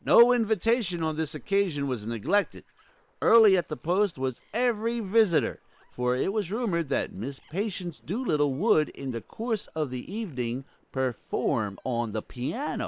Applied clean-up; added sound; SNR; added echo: neural separator model SepFormer WHAM!.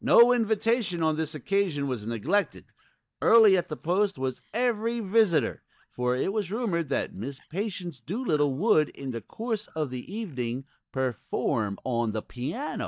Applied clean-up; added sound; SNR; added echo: neural mask model DeepFilterNet 3.